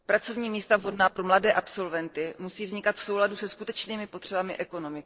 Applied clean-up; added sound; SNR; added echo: neural separator model SepFormer DNS4.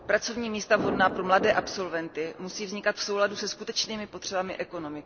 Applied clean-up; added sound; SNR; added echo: none; Thunder; 11 dB; none.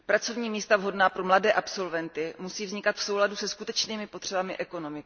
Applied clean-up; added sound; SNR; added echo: none; none; none; none.